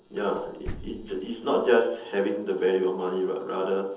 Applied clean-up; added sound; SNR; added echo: neural separator model SepFormer DNS4.